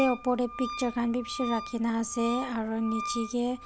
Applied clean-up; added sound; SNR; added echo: none; Wind instrument, woodwind instrument; 10 dB; none.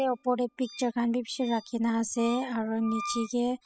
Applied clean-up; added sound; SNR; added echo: classical method spectral subtraction.